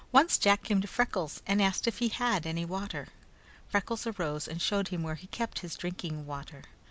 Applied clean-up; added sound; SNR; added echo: none; none; none; none.